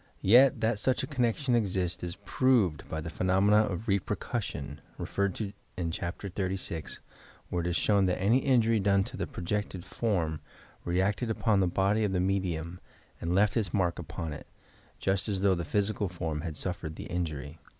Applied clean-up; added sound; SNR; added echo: none; none; none; none.